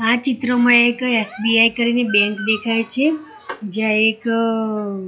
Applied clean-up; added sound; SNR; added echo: classical method log-MMSE.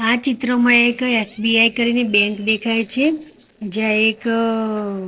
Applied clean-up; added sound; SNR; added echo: neural separator model SepFormer DNS4.